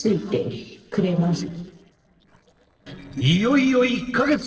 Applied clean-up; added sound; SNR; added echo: neural separator model SepFormer DNS4.